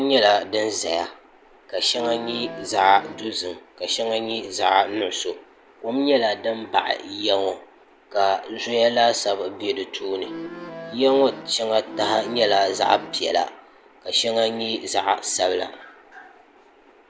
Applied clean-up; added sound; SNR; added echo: none; Accordion; 13 dB; none.